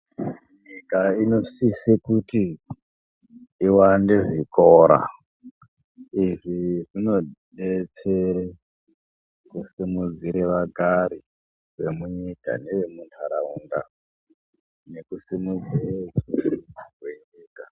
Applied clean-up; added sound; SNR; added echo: none; none; none; none.